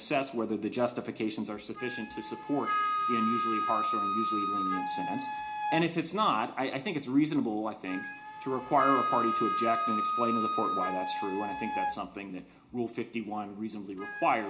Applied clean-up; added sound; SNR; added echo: none; Wind instrument, woodwind instrument; 2 dB; reverberation time 0.4 s.